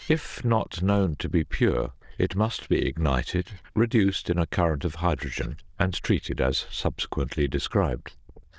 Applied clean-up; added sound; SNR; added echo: neural diffusion model UNIVERSE++.